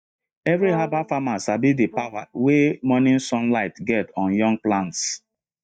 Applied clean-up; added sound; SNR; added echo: neural mask model DeepFilterNet 3.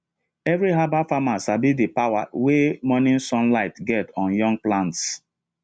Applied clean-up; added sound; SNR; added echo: none; none; none; none.